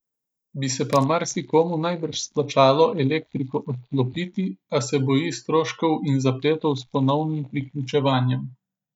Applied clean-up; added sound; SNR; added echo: neural mask model DeepFilterNet 3.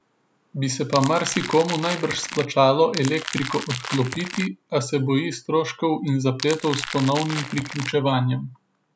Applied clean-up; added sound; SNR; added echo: none; Crackle; 9 dB; none.